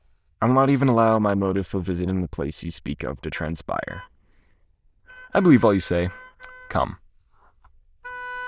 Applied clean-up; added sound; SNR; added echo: neural diffusion model UNIVERSE++.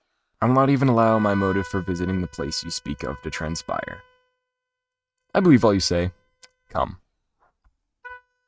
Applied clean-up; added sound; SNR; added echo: neural mask model RNNoise.